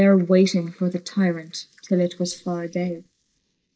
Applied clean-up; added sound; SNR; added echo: neural mask model Resemble Enhance denoiser.